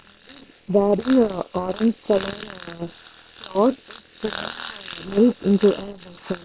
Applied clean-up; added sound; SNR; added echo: neural separator model SepFormer WHAM!.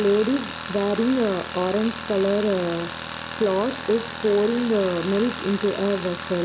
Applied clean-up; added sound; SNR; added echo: none; Tools; 10 dB; none.